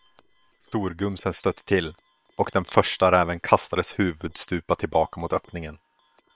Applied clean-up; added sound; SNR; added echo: neural separator model SepFormer WHAM!.